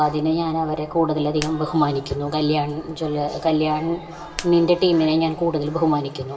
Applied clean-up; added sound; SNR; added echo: none; Hands; 20 dB; reverberation time 1.4 s.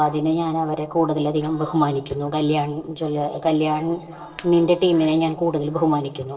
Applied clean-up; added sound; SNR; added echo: neural separator model SepFormer DNS4.